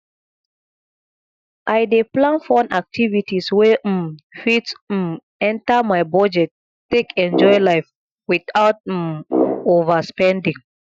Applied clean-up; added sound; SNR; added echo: classical method Wiener filter.